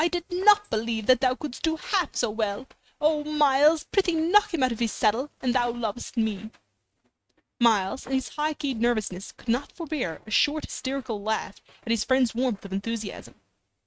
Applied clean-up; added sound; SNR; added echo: neural mask model RNNoise.